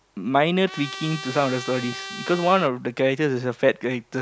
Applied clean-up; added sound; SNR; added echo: none; Trumpet; 12 dB; none.